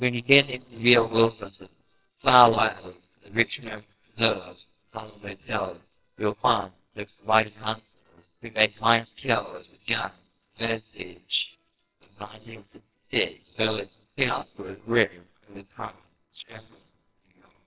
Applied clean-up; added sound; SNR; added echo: neural separator model SepFormer WHAMR!.